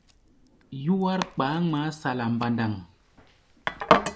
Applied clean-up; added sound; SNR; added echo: none; Domestic sounds, home sounds; 2 dB; none.